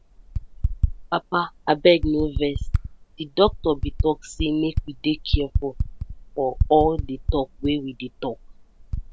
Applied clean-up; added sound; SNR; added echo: none; Typing; 3 dB; none.